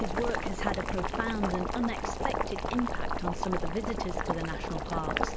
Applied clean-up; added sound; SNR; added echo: none; Boiling; -2 dB; none.